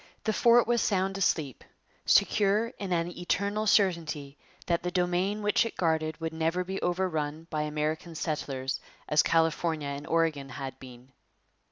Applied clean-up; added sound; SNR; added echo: none; none; none; none.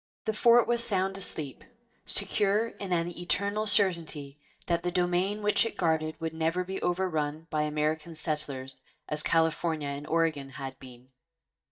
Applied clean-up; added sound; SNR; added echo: neural mask model DeepFilterNet 3.